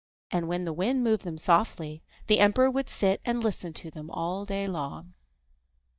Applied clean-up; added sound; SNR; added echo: neural mask model DeepFilterNet 3.